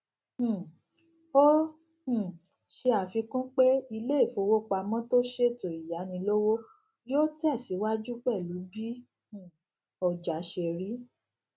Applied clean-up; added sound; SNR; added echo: none; none; none; none.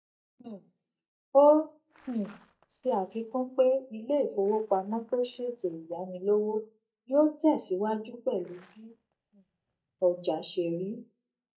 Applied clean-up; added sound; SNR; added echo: neural mask model DeepFilterNet 3.